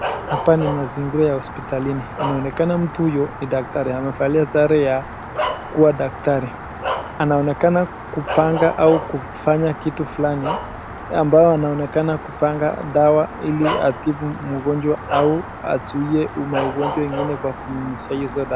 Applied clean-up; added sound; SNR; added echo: none; Rain + Bark; 9 dB; none.